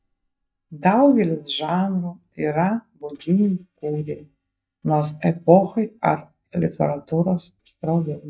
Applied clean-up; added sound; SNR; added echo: neural mask model DeepFilterNet 3.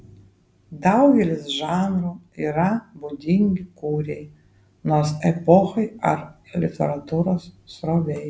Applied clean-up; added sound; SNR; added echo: none; none; none; none.